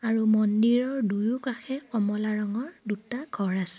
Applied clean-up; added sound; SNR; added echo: none; none; none; none.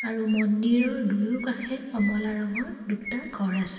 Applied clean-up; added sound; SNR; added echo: none; Chirp, tweet; 14 dB; reverberation time 2.9 s.